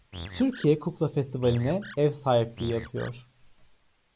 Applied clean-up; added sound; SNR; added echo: none; Animal; 15 dB; none.